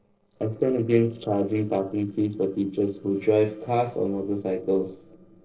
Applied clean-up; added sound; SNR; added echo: neural separator model SepFormer DNS4.